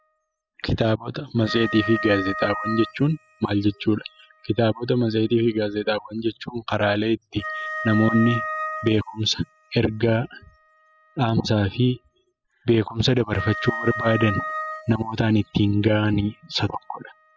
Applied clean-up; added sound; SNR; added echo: classical method spectral subtraction.